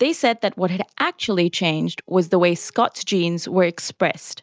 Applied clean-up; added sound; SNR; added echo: neural mask model DeepFilterNet 3.